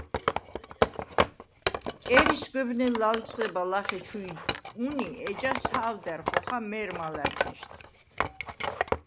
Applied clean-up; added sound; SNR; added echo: none; Wood; 0 dB; none.